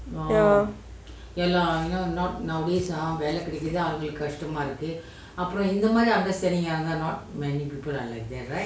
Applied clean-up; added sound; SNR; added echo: none; none; none; none.